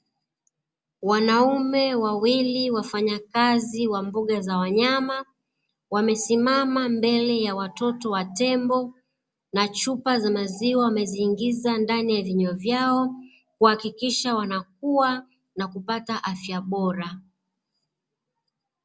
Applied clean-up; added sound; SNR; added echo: none; none; none; none.